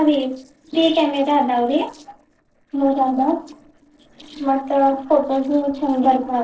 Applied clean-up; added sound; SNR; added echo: neural separator model SepFormer DNS4.